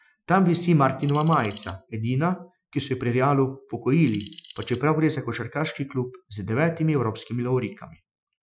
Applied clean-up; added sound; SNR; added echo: classical method Wiener filter.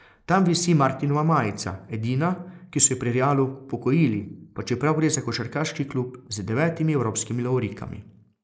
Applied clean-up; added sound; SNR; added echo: neural mask model Resemble Enhance denoiser.